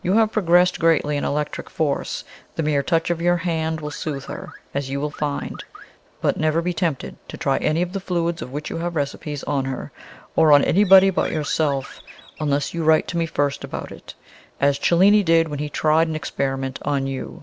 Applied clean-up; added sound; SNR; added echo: none; Bird + Car; 20 dB; none.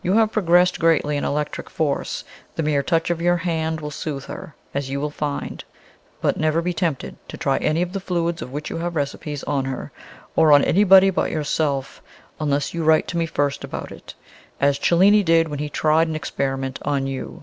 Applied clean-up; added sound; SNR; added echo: none; none; none; none.